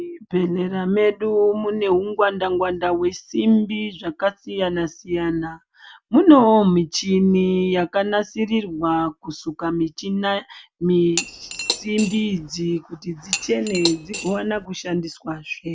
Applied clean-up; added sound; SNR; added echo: none; Cutlery, silverware / Dishes, pots, and pans; 8 dB; none.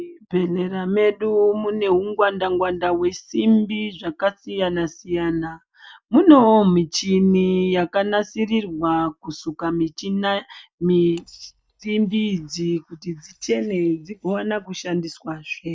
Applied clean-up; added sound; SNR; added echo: neural mask model DeepFilterNet 3.